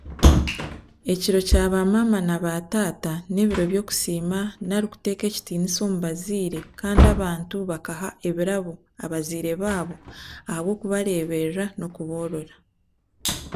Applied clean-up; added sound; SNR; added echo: none; Wood; 2 dB; none.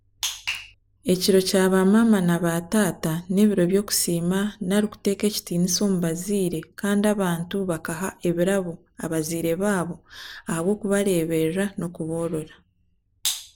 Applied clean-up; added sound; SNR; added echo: none; none; none; none.